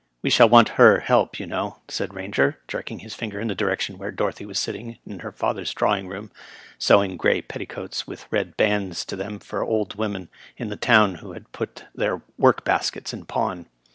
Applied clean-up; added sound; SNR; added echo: none; none; none; none.